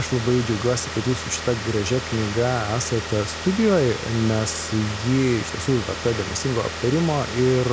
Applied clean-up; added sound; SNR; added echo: none; Car; 8 dB; none.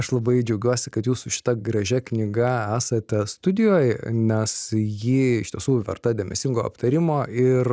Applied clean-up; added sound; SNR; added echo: none; none; none; none.